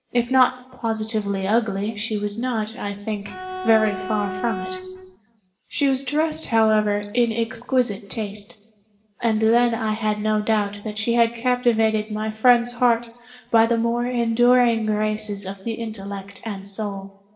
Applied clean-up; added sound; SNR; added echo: none; Bowed string instrument; 8 dB; reverberation time 1.0 s.